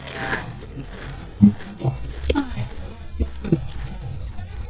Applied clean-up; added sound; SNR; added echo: neural mask model DeepFilterNet 3.